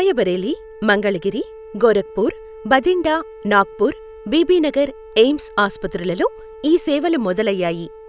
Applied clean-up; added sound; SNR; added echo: none; Wind instrument, woodwind instrument; 19 dB; none.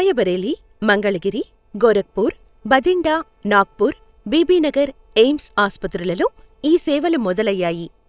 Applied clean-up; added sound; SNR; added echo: neural separator model SepFormer DNS4.